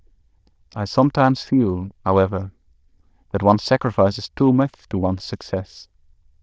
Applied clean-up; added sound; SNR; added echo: neural diffusion model UNIVERSE++.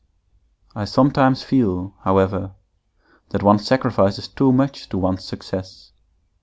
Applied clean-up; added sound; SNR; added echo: none; none; none; none.